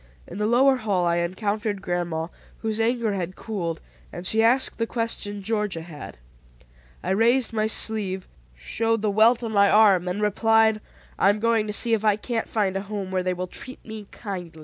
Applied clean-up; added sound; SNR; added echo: none; none; none; none.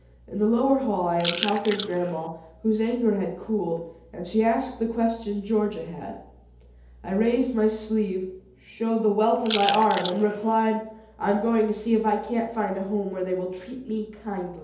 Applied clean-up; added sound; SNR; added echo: none; Chewing, mastication / Crushing; 1 dB; reverberation time 2.2 s.